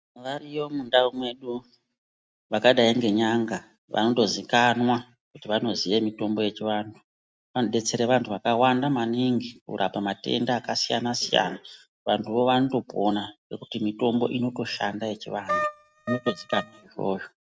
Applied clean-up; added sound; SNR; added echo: neural mask model RNNoise.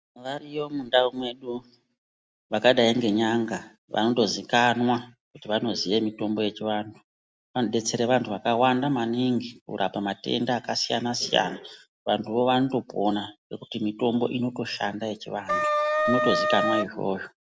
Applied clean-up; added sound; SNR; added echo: none; Wind instrument, woodwind instrument; -2 dB; none.